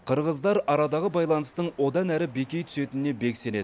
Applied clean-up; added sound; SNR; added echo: none; none; none; none.